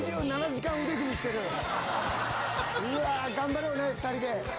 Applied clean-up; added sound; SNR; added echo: none; none; none; none.